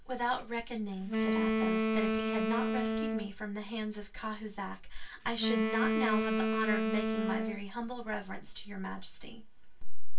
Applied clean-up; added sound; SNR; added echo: none; Wind instrument, woodwind instrument; 1 dB; reverberation time 0.2 s.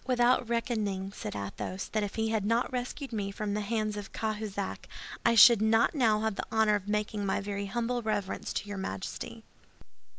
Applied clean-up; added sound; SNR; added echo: none; none; none; none.